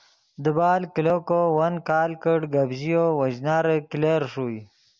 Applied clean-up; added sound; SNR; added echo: none; none; none; none.